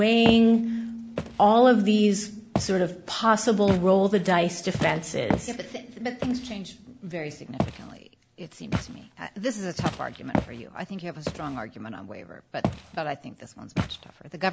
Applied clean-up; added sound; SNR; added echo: none; Walk, footsteps; 9 dB; none.